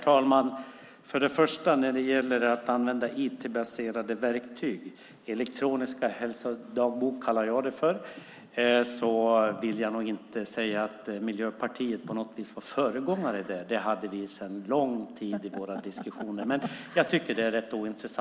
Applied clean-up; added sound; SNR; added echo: none; none; none; none.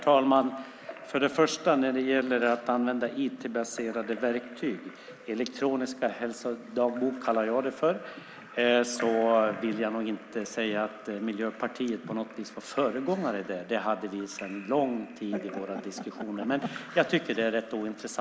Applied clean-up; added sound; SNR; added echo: none; Drip / Trickle, dribble / Splash, splatter; 19 dB; none.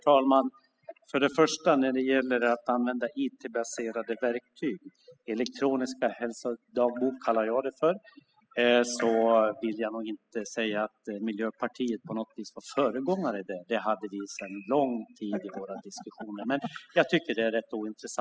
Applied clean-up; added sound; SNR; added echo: classical method spectral subtraction.